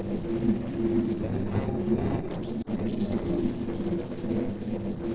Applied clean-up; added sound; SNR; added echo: neural separator model SepFormer DNS4.